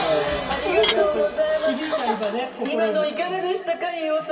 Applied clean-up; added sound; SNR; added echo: none; Dishes, pots, and pans / Glass; 11 dB; reverberation time 2.5 s.